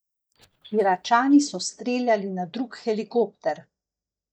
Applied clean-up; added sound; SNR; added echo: neural mask model DeepFilterNet 3.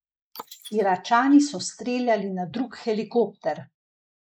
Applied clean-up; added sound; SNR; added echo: neural mask model Resemble Enhance denoiser.